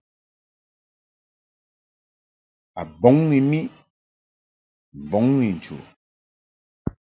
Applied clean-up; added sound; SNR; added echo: none; none; none; none.